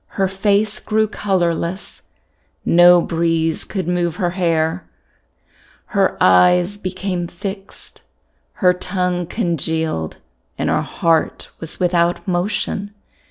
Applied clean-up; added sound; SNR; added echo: none; none; none; none.